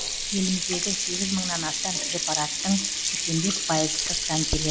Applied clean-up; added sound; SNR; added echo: none; Sink (filling or washing); -2 dB; none.